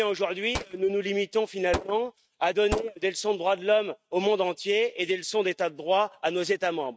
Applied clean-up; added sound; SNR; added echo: neural mask model RNNoise.